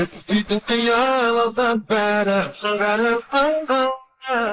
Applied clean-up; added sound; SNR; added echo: neural mask model Resemble Enhance denoiser.